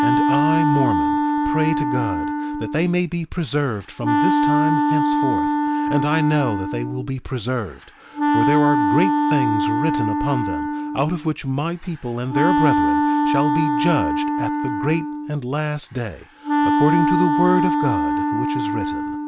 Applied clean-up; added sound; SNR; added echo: none; Wind instrument, woodwind instrument; -3 dB; none.